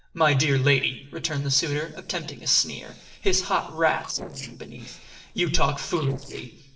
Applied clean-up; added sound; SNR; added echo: neural separator model SepFormer DNS4.